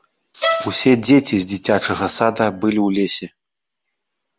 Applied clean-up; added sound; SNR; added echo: none; Bowed string instrument + Rattle; 8 dB; none.